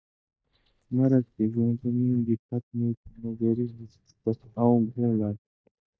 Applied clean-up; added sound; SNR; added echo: neural mask model DeepFilterNet 3.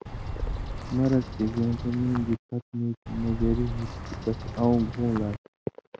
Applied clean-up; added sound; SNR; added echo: none; Bird vocalization, bird call, bird song; 5 dB; none.